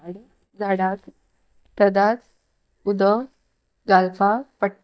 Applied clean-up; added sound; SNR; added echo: neural mask model DeepFilterNet 3.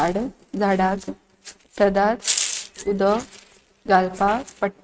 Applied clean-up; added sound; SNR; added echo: neural mask model RNNoise.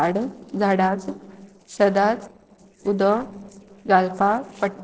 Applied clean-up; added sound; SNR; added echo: neural separator model SepFormer DNS4.